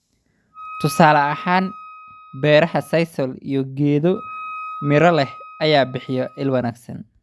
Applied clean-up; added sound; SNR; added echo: none; Wind instrument, woodwind instrument; 16 dB; none.